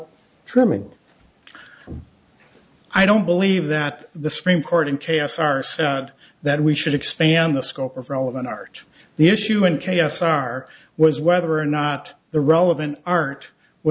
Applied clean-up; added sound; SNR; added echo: none; none; none; none.